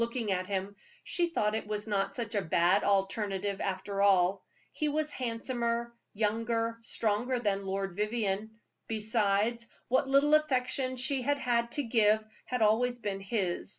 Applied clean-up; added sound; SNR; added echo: none; none; none; none.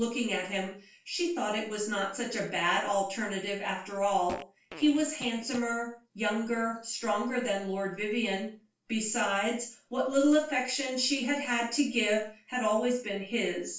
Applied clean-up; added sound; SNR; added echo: neural separator model SepFormer DNS4.